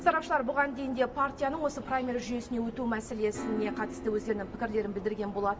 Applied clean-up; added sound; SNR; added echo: none; Piano; 13 dB; none.